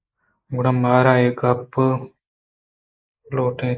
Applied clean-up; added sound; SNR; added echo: neural mask model Resemble Enhance denoiser.